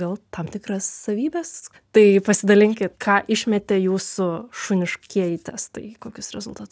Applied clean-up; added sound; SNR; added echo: none; none; none; none.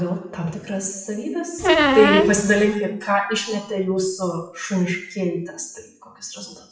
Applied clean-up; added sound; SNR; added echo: classical method WPE with log-MMSE.